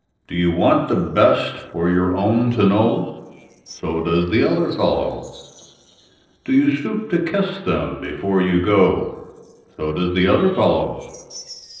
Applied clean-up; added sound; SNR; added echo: neural separator model SepFormer DNS4.